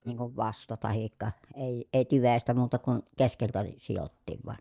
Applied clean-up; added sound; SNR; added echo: neural mask model DeepFilterNet 3.